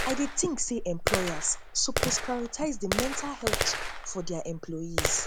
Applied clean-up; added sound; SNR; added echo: none; Gunshot, gunfire; 0 dB; none.